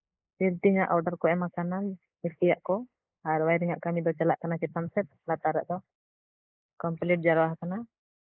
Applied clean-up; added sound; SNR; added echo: neural mask model Resemble Enhance denoiser.